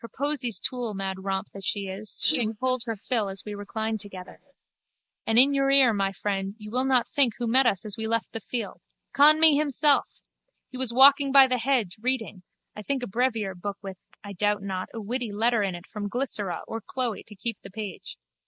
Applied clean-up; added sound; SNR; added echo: neural mask model Resemble Enhance denoiser.